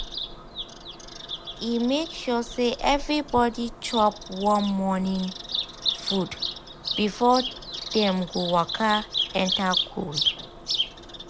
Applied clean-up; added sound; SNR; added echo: none; Bird vocalization, bird call, bird song; 6 dB; none.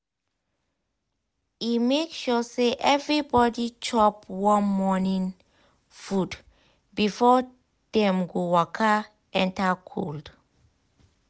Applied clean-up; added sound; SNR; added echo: none; none; none; none.